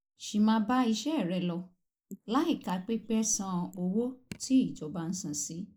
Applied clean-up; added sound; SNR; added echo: neural mask model Resemble Enhance denoiser.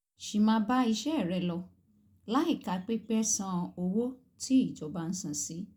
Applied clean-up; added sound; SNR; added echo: none; none; none; none.